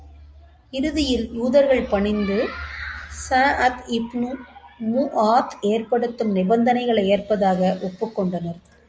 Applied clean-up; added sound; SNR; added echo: none; none; none; none.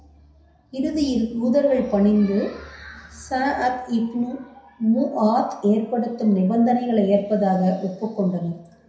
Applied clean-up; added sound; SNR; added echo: none; none; none; reverberation time 0.6 s.